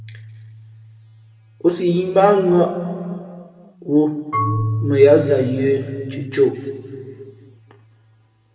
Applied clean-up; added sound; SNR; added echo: none; Marimba, xylophone / Wood; 10 dB; reverberation time 2.0 s.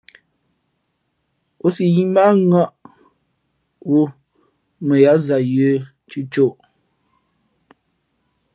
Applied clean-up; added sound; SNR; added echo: none; none; none; none.